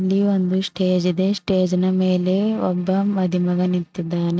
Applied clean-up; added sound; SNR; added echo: neural mask model RNNoise.